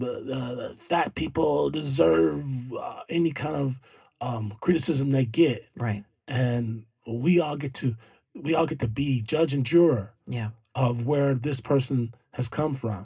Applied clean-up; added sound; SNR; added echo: none; none; none; reverberation time 0.2 s.